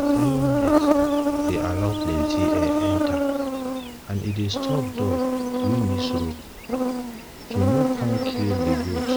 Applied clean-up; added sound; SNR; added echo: none; Insect; -5 dB; none.